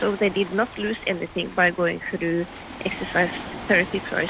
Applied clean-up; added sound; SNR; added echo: none; Waves, surf; 12 dB; none.